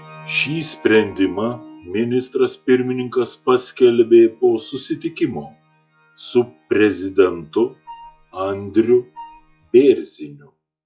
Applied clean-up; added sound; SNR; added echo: classical method log-MMSE.